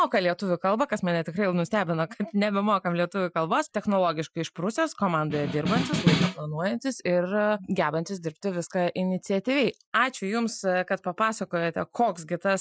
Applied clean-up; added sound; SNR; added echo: classical method Wiener filter.